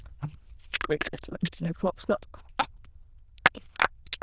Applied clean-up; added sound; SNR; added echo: neural diffusion model UNIVERSE++.